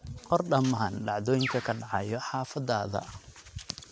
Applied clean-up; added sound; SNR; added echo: none; Bird; 6 dB; none.